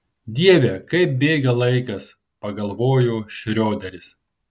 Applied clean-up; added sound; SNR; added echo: none; none; none; none.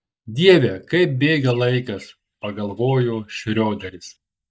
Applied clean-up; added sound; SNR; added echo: neural mask model DeepFilterNet 3.